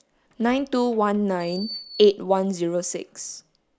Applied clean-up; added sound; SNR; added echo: none; Door; 20 dB; none.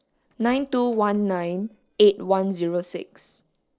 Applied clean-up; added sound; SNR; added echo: neural separator model SepFormer DNS4.